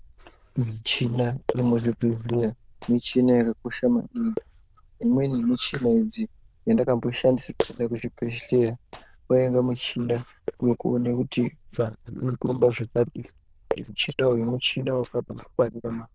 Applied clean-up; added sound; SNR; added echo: neural diffusion model UNIVERSE++.